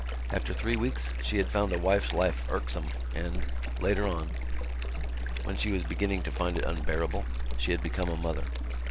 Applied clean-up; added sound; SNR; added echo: none; Stream; 7 dB; none.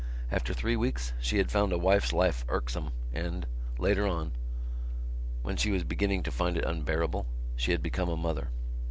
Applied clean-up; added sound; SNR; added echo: none; none; none; none.